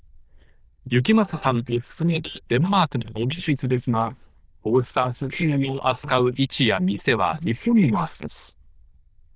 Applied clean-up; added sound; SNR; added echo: neural diffusion model UNIVERSE++.